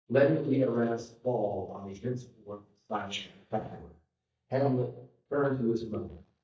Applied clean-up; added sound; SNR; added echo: neural mask model DeepFilterNet 3.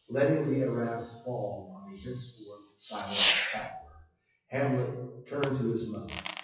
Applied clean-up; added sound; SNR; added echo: classical method WPE with log-MMSE.